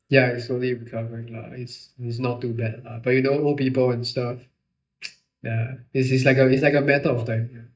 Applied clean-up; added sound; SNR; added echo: neural mask model DeepFilterNet 3.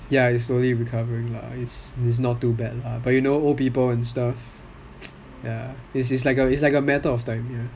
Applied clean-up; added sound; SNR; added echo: none; none; none; none.